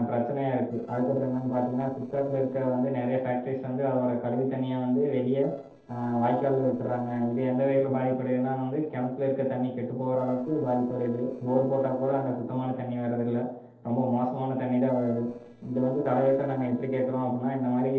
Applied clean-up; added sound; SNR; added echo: neural separator model SepFormer DNS4.